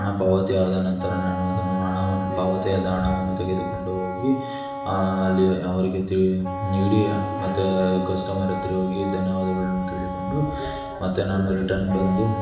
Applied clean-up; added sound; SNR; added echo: none; Wind instrument, woodwind instrument; 8 dB; reverberation time 1.0 s.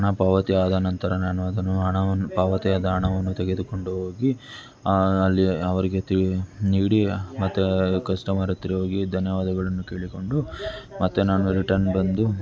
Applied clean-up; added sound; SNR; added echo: none; none; none; none.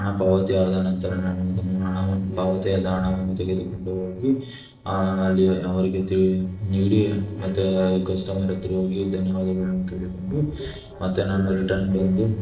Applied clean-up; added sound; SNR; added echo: neural separator model SepFormer DNS4.